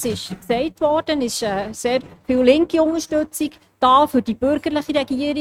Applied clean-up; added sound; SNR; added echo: neural mask model RNNoise.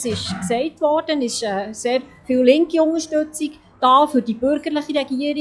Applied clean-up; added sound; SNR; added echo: classical method log-MMSE.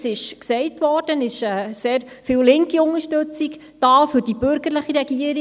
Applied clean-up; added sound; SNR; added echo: none; none; none; none.